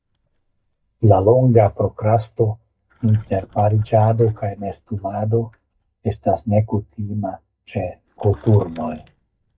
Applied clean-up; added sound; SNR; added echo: neural mask model DeepFilterNet 3.